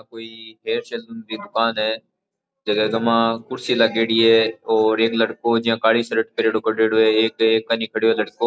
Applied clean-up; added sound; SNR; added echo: none; none; none; none.